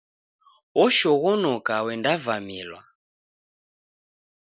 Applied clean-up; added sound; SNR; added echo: none; none; none; none.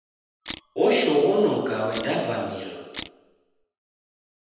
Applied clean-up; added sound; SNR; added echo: none; Camera; 16 dB; reverberation time 1.1 s.